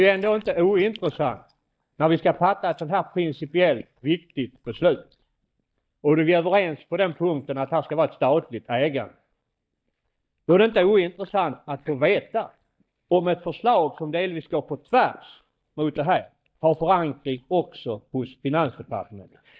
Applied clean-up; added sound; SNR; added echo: neural mask model DeepFilterNet 3.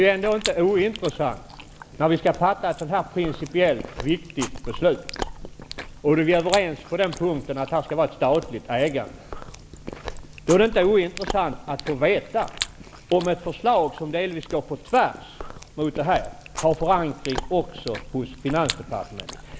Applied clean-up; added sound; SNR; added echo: none; Chewing, mastication; 12 dB; none.